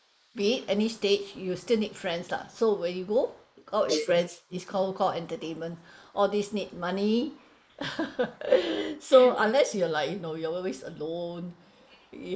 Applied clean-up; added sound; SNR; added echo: neural mask model Resemble Enhance denoiser.